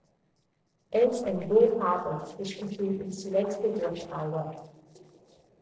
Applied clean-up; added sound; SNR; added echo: neural separator model SepFormer DNS4.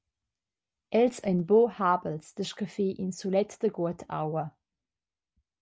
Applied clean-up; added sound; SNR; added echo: none; none; none; none.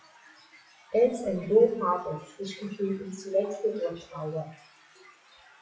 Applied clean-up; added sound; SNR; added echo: classical method WPE with log-MMSE.